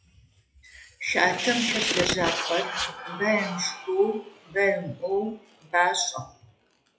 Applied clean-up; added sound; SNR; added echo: classical method WPE with log-MMSE.